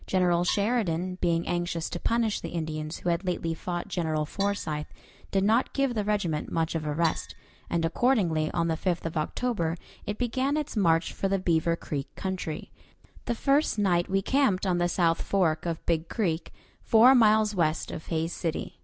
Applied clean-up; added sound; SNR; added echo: none; Percussion; 19 dB; none.